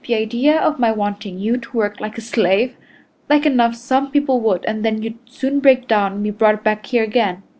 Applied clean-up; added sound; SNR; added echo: none; none; none; none.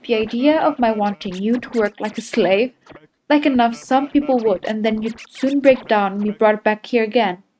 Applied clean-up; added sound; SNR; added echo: neural mask model RNNoise.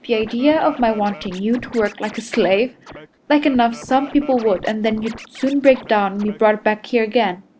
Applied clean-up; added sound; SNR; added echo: none; Scratching (performance technique); 18 dB; none.